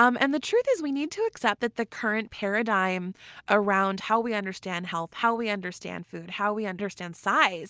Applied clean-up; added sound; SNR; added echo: none; none; none; none.